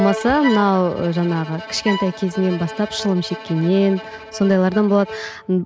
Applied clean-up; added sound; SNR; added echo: none; Bowed string instrument + Bowed string instrument; 12 dB; none.